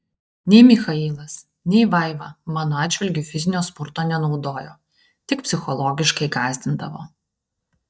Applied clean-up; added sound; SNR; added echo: neural mask model DeepFilterNet 3.